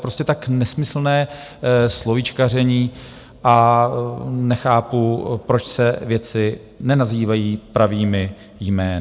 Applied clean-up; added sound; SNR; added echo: none; none; none; none.